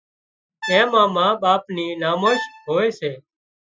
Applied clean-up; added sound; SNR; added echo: classical method Wiener filter.